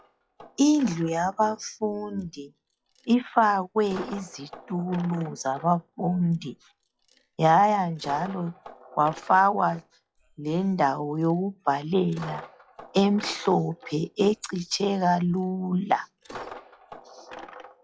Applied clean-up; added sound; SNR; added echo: classical method log-MMSE.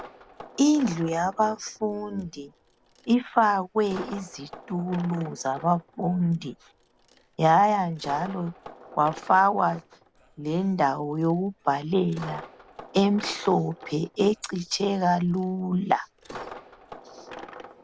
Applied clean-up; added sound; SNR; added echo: none; Coin (dropping); 19 dB; none.